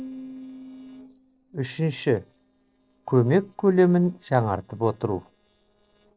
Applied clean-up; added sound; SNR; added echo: neural separator model SepFormer DNS4.